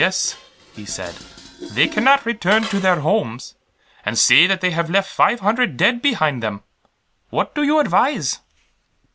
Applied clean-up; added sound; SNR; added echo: none; Dishes, pots, and pans; 19 dB; none.